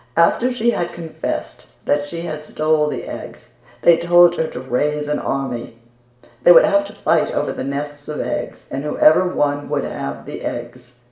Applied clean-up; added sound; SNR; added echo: none; none; none; reverberation time 0.6 s.